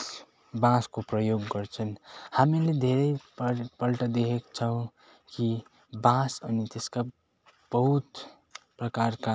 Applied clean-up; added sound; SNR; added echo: none; none; none; none.